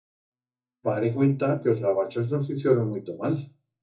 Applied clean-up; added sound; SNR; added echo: neural mask model DeepFilterNet 3.